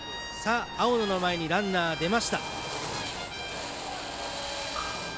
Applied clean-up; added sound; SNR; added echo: none; Drill; 8 dB; none.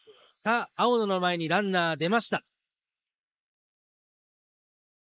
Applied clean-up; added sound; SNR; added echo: neural mask model Resemble Enhance denoiser.